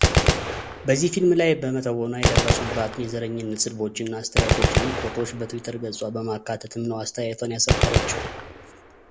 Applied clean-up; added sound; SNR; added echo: none; Gunshot, gunfire; -1 dB; none.